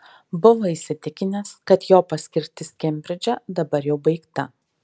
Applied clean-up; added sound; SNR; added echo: none; none; none; none.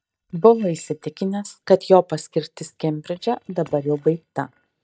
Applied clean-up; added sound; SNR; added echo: neural mask model DeepFilterNet 3.